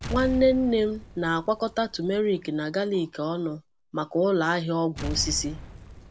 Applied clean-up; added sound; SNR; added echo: none; Explosion; 13 dB; none.